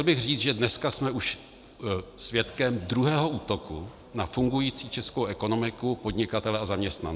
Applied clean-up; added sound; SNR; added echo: none; none; none; none.